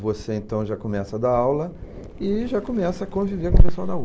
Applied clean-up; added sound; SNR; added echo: none; none; none; none.